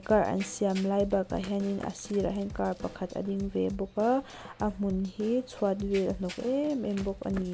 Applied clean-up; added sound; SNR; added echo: none; Run + Drum / Drum kit; 14 dB; none.